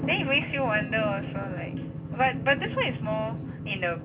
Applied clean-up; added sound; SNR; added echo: none; Drum; 4 dB; reverberation time 0.4 s.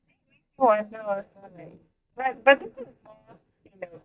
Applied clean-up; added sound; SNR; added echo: neural mask model DeepFilterNet 3.